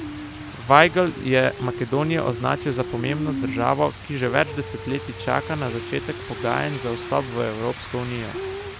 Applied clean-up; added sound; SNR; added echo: none; Rain; 9 dB; none.